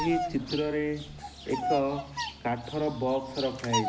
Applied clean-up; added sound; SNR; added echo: none; Bird vocalization, bird call, bird song; 5 dB; none.